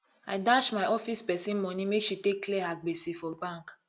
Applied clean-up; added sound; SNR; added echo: none; none; none; none.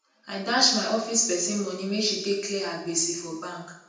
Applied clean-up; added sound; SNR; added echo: none; none; none; reverberation time 0.9 s.